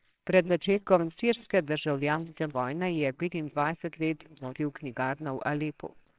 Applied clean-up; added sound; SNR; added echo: neural separator model SepFormer WHAMR!.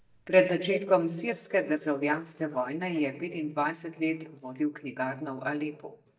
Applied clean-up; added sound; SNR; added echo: neural mask model DeepFilterNet 3.